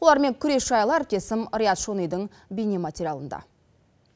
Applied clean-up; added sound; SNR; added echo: none; none; none; none.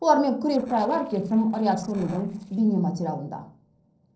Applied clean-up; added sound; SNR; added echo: neural separator model SepFormer DNS4.